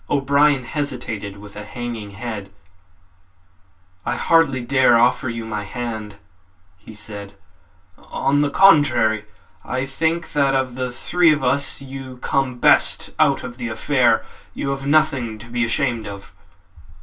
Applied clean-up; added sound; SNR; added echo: none; none; none; reverberation time 0.2 s.